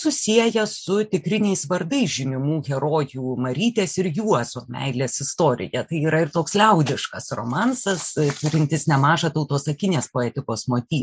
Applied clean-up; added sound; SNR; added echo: none; none; none; none.